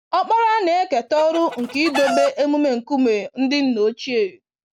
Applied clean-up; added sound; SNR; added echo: none; Chicken, rooster; 7 dB; none.